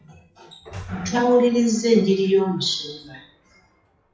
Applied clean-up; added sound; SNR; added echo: classical method WPE with log-MMSE.